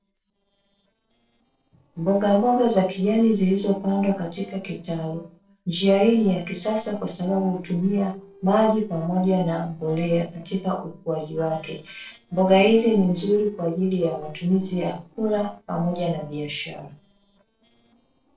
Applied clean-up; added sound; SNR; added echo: neural separator model SepFormer DNS4.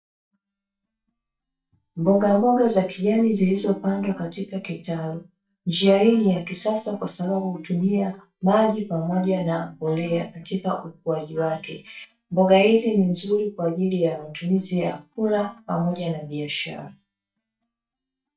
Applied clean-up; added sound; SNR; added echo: neural mask model DeepFilterNet 3.